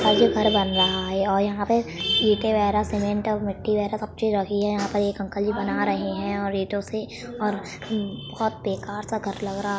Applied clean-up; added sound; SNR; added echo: none; none; none; none.